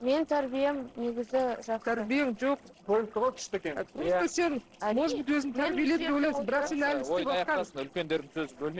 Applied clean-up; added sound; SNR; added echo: neural separator model SepFormer DNS4.